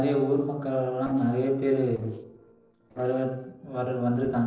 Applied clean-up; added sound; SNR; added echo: neural separator model SepFormer DNS4.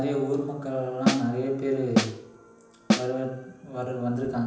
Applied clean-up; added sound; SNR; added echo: none; Snare drum; -4 dB; reverberation time 0.9 s.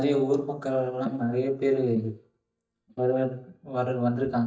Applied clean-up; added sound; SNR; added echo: neural mask model DeepFilterNet 3.